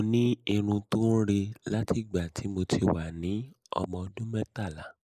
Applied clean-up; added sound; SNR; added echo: neural mask model Resemble Enhance denoiser.